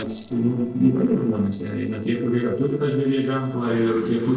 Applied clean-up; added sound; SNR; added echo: neural separator model SepFormer DNS4.